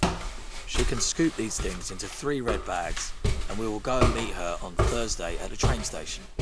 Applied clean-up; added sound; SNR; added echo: none; Walk, footsteps; -3 dB; none.